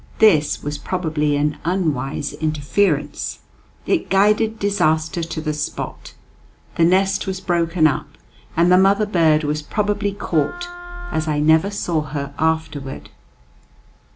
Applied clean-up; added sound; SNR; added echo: none; Wind instrument, woodwind instrument; 17 dB; none.